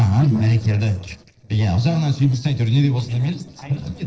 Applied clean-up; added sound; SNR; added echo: neural separator model SepFormer DNS4.